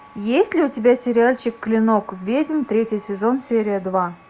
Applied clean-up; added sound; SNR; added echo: none; none; none; none.